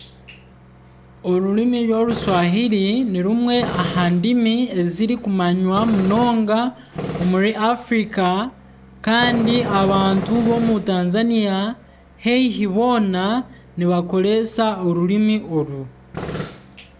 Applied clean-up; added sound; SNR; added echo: none; Tools; 13 dB; none.